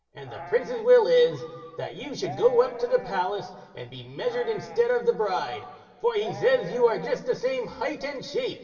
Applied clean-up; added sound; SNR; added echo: none; Livestock, farm animals, working animals; 16 dB; reverberation time 1.9 s.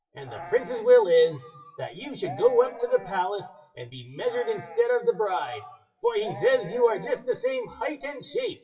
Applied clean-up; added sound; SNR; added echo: classical method WPE with log-MMSE.